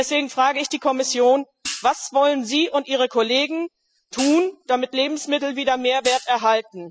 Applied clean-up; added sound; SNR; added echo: classical method spectral subtraction.